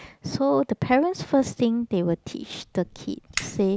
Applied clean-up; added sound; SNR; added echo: none; Fire; 17 dB; none.